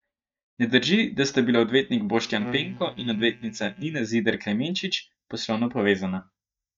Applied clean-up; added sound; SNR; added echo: neural mask model DeepFilterNet 3.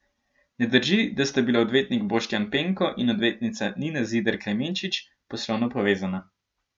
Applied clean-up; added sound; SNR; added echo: none; none; none; none.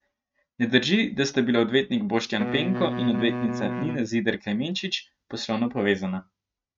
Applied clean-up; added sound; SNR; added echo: neural mask model RNNoise.